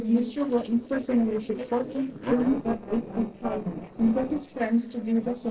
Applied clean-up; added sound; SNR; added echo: neural separator model SepFormer DNS4.